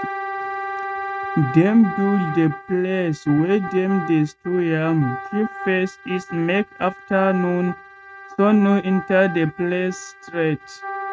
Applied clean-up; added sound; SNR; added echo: neural mask model RNNoise.